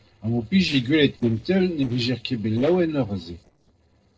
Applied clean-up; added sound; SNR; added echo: neural separator model SepFormer DNS4.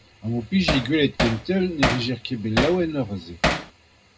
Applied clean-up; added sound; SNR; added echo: none; Hammer; 2 dB; reverberation time 0.2 s.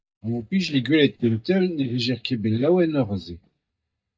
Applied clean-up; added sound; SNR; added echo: neural mask model DeepFilterNet 3.